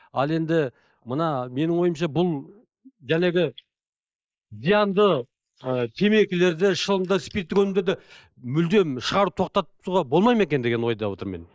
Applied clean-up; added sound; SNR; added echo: neural mask model Resemble Enhance denoiser.